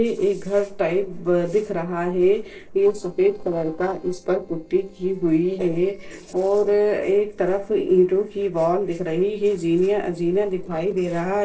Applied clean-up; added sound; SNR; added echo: neural separator model SepFormer DNS4.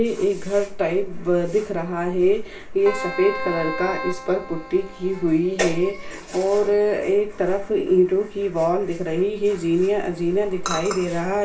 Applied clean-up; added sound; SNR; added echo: none; Keyboard (musical); 10 dB; reverberation time 0.3 s.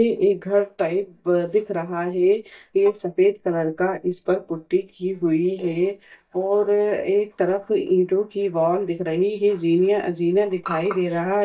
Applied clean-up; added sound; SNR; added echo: neural mask model DeepFilterNet 3.